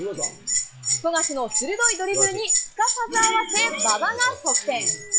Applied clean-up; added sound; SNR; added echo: classical method log-MMSE.